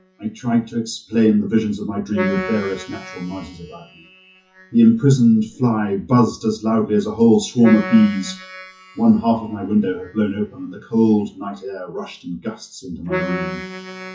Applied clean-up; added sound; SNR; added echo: classical method WPE with log-MMSE.